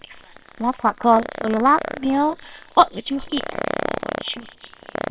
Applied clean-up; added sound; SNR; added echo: neural separator model SepFormer WHAMR!.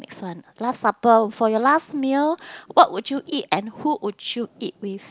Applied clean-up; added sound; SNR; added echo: none; none; none; none.